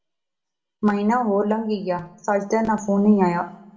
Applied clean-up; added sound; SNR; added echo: none; none; none; reverberation time 0.4 s.